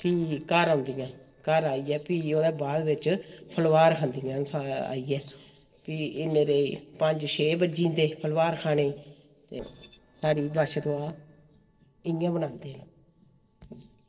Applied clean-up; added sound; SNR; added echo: neural separator model SepFormer DNS4.